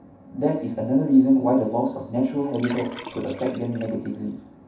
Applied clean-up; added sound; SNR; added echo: none; Liquid; 19 dB; reverberation time 0.7 s.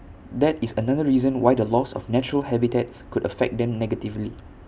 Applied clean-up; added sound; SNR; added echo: none; none; none; none.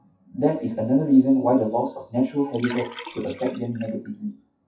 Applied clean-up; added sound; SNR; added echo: classical method WPE with log-MMSE.